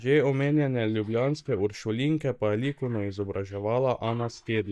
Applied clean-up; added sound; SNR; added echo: neural mask model DeepFilterNet 3.